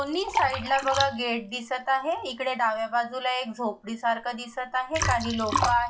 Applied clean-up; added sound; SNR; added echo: classical method log-MMSE.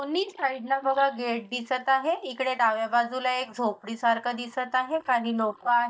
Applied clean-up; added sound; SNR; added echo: neural mask model DeepFilterNet 3.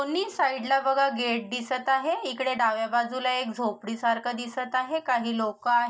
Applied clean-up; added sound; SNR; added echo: none; none; none; none.